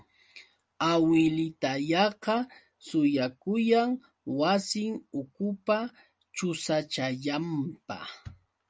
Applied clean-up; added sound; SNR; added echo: none; none; none; none.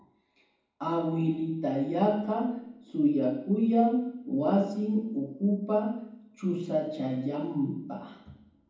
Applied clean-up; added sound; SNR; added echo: none; none; none; reverberation time 1.2 s.